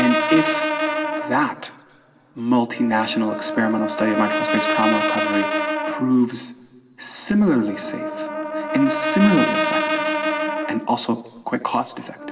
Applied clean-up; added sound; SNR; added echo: none; Brass instrument; 2 dB; reverberation time 2.4 s.